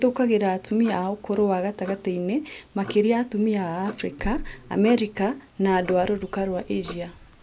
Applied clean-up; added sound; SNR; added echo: none; Clock + Wind; 16 dB; none.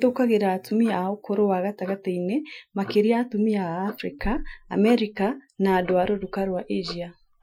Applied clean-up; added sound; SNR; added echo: classical method Wiener filter.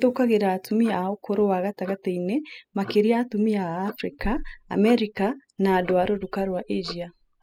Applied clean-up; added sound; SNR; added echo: classical method spectral subtraction.